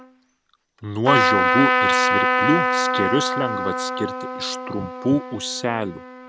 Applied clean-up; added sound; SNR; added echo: none; Trumpet; -3 dB; none.